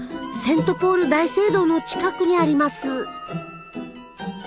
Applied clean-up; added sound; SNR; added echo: none; none; none; none.